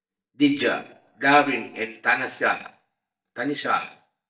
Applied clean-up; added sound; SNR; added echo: neural mask model DeepFilterNet 3.